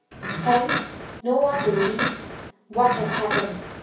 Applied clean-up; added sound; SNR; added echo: none; Livestock, farm animals, working animals; 3 dB; reverberation time 0.6 s.